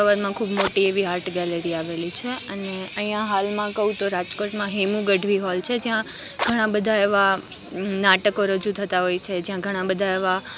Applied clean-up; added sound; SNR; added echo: none; Fire; 16 dB; none.